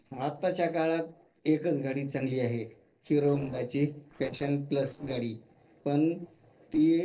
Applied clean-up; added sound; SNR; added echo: neural separator model SepFormer DNS4.